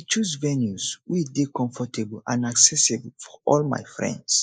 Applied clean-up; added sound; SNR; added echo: neural mask model Resemble Enhance denoiser.